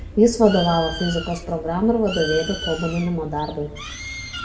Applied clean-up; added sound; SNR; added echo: none; Bird; 10 dB; reverberation time 0.6 s.